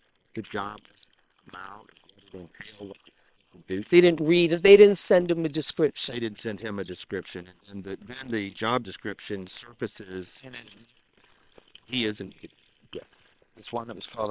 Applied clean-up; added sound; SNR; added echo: neural separator model SepFormer WHAM!.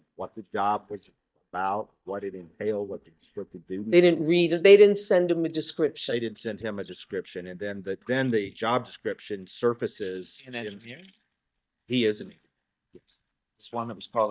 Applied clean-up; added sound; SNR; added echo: neural mask model DeepFilterNet 3.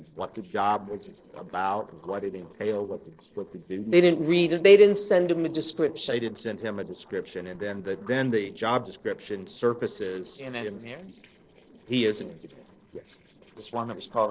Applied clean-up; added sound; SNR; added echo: neural separator model SepFormer DNS4.